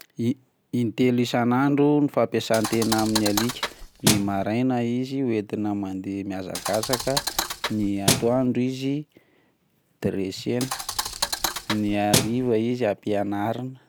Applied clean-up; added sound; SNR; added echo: none; Thump, thud; 3 dB; none.